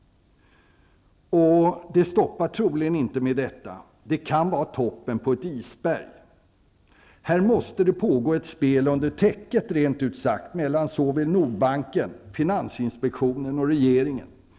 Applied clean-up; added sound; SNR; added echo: none; none; none; none.